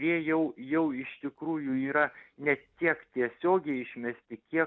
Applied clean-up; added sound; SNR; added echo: none; none; none; none.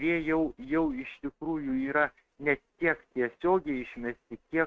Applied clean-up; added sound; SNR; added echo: neural mask model RNNoise.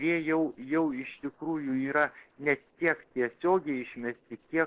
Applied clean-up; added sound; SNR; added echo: neural separator model SepFormer DNS4.